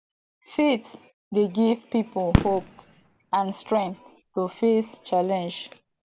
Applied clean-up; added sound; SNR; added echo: none; Fireworks; 6 dB; none.